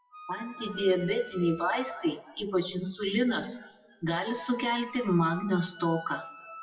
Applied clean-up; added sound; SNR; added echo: classical method WPE with log-MMSE.